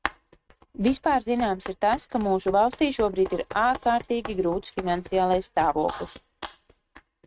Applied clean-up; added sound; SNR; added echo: neural mask model RNNoise.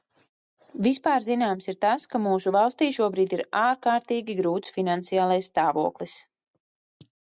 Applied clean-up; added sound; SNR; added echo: none; none; none; none.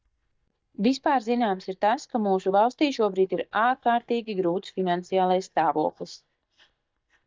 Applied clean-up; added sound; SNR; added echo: neural mask model DeepFilterNet 3.